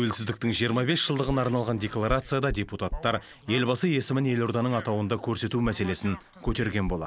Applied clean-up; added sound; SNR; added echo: neural mask model Resemble Enhance denoiser.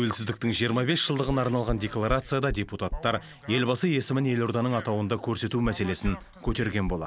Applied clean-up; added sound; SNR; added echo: none; Knock; 12 dB; none.